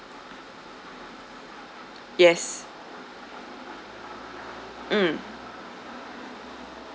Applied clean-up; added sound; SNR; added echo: none; none; none; none.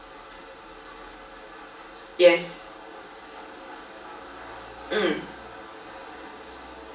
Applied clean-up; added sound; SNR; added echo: none; none; none; reverberation time 0.3 s.